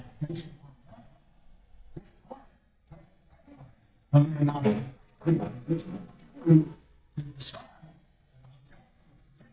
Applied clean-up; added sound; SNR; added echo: neural mask model DeepFilterNet 3.